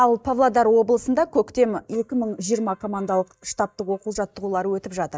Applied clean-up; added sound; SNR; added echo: neural mask model DeepFilterNet 3.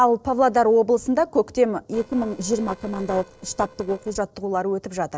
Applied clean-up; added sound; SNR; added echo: neural separator model SepFormer DNS4.